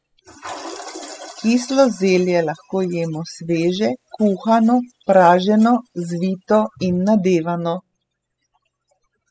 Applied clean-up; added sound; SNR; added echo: classical method spectral subtraction.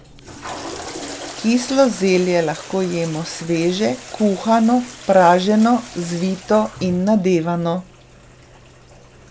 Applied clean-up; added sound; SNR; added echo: none; Toilet flush; 17 dB; none.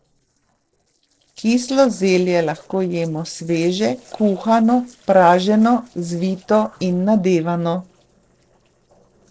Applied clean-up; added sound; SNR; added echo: neural separator model SepFormer DNS4.